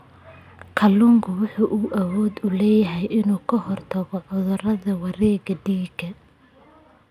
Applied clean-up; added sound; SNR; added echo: none; none; none; none.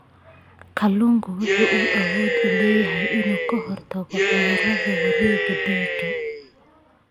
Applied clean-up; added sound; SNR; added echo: none; Cheering; -2 dB; none.